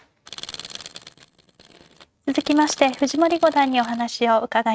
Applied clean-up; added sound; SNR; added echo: neural mask model RNNoise.